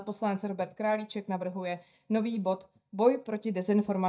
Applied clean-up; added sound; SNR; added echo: neural mask model DeepFilterNet 3.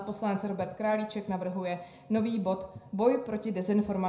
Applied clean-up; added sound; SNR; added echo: none; Breathing; 20 dB; reverberation time 0.4 s.